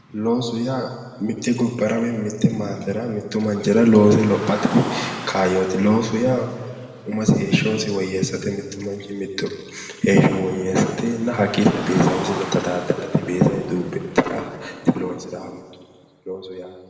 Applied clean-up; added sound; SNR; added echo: none; Car; 17 dB; reverberation time 1.7 s.